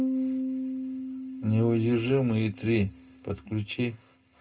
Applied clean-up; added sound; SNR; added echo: none; Piano; 6 dB; reverberation time 0.2 s.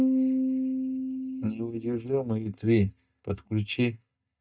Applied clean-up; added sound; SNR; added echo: neural mask model DeepFilterNet 3.